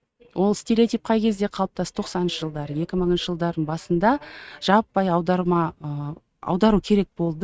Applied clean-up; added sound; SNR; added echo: neural mask model RNNoise.